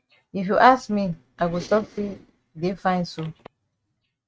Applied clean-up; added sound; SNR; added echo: neural mask model RNNoise.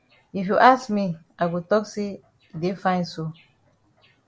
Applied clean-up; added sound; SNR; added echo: none; none; none; none.